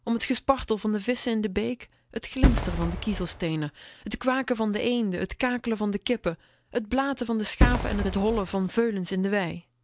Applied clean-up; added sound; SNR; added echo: none; Fireworks; -1 dB; none.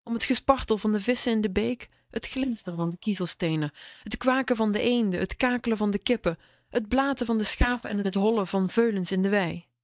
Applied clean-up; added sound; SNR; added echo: neural mask model DeepFilterNet 3.